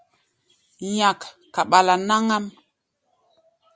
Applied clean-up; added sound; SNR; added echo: none; none; none; none.